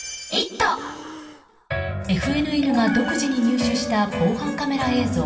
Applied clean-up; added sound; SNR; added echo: none; Breathing; 19 dB; reverberation time 1.9 s.